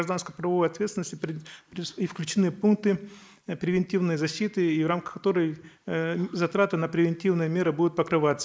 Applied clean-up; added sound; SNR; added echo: neural mask model Resemble Enhance denoiser.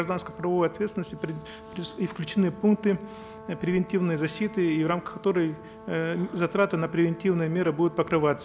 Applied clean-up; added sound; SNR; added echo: none; Brass instrument; 18 dB; none.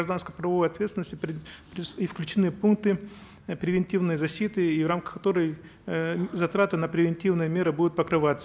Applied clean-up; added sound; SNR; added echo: none; none; none; none.